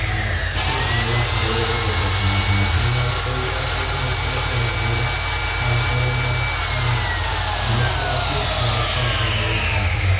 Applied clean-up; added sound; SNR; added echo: none; Sawing; 3 dB; reverberation time 0.6 s.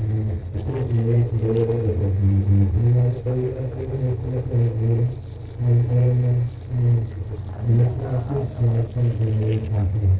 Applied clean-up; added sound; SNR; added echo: neural separator model SepFormer DNS4.